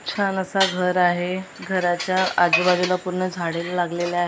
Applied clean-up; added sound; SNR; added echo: none; none; none; none.